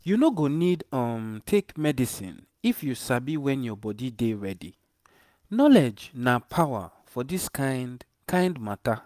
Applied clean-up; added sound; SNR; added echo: none; none; none; none.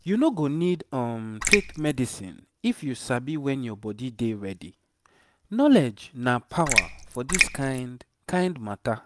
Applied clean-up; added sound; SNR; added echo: none; Raindrop; -1 dB; none.